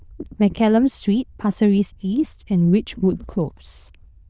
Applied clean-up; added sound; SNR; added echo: neural diffusion model UNIVERSE++.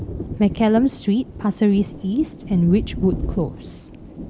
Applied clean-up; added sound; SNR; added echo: none; Thunder; 10 dB; none.